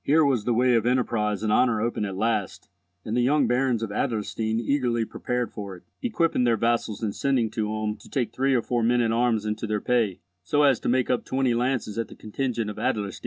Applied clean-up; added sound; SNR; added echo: none; none; none; none.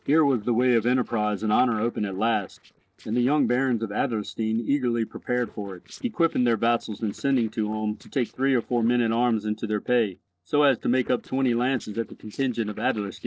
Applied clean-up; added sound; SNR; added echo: neural separator model SepFormer DNS4.